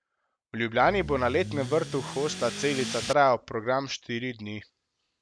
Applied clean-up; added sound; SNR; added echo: none; Accelerating, revving, vroom / Car; 9 dB; none.